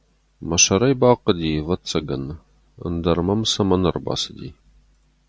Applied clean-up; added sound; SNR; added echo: none; none; none; none.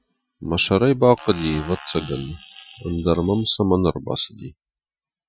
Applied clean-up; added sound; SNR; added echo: classical method Wiener filter.